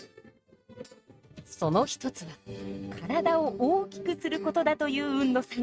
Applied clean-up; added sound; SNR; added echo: neural mask model RNNoise.